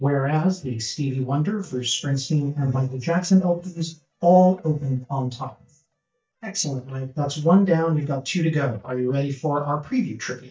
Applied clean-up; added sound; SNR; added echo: neural mask model DeepFilterNet 3.